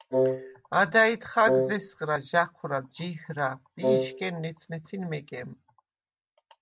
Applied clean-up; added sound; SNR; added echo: none; Wind instrument, woodwind instrument; -2 dB; none.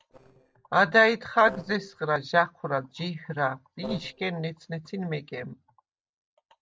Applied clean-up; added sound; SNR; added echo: neural separator model SepFormer DNS4.